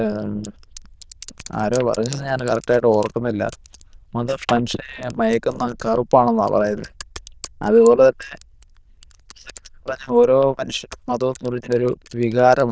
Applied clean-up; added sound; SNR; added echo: neural diffusion model UNIVERSE++.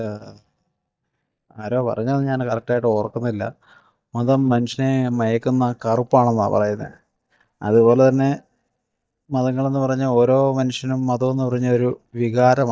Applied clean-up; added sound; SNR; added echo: neural mask model DeepFilterNet 3.